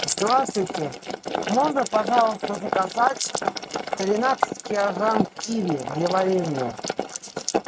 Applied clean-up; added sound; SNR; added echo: neural mask model RNNoise.